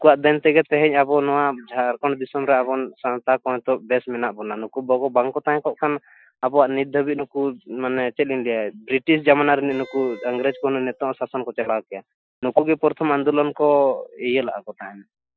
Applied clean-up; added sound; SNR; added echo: classical method Wiener filter.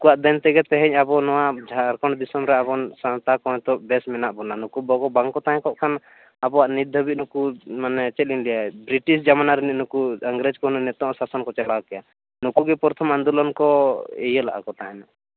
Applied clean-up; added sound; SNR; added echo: none; none; none; none.